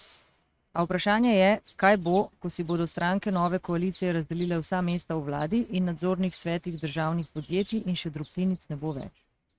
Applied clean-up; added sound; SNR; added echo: neural mask model RNNoise.